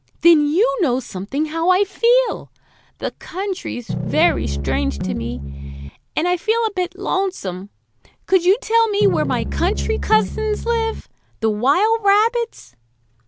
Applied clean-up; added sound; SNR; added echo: none; Piano; 4 dB; none.